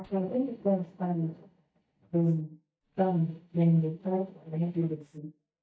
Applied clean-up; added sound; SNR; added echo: neural mask model DeepFilterNet 3.